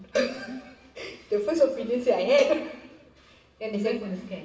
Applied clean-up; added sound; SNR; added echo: none; Cowbell; 11 dB; reverberation time 1.1 s.